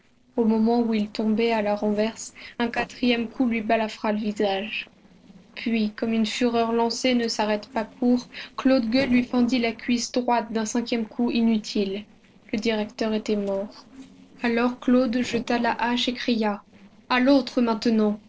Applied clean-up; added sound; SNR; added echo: neural separator model SepFormer DNS4.